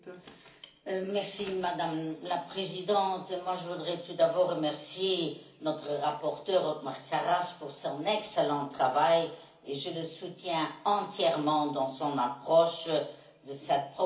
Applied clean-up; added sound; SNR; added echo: none; none; none; reverberation time 0.4 s.